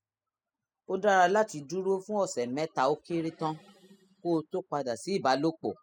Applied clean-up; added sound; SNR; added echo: classical method spectral subtraction.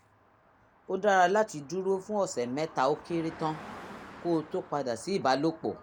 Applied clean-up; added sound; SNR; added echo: none; Car passing by; 19 dB; none.